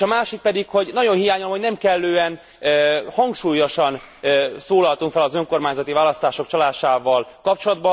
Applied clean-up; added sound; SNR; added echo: none; none; none; none.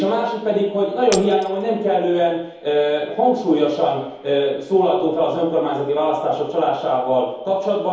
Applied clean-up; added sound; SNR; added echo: none; Shatter; 16 dB; reverberation time 2.2 s.